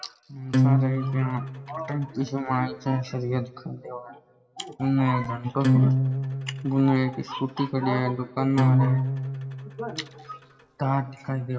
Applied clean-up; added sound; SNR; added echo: none; Acoustic guitar; -1 dB; reverberation time 1.4 s.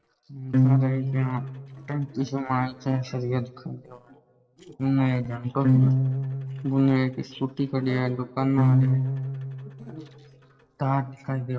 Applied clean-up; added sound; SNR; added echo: neural separator model SepFormer DNS4.